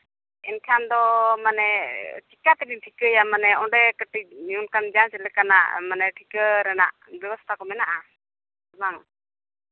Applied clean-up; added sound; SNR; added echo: none; none; none; none.